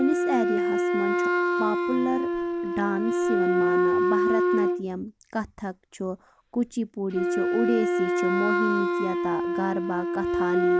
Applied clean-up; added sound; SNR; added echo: none; Wind instrument, woodwind instrument; -5 dB; none.